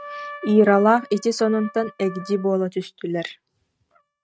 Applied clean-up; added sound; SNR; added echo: neural mask model RNNoise.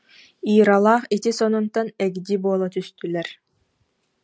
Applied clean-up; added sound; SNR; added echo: none; none; none; none.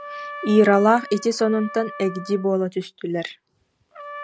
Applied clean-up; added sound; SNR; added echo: none; Trumpet; 16 dB; none.